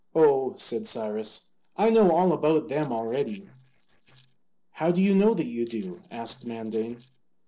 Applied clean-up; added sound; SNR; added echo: neural separator model SepFormer DNS4.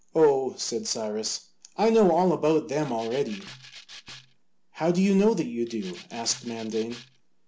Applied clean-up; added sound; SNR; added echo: none; Rattle (instrument); 20 dB; none.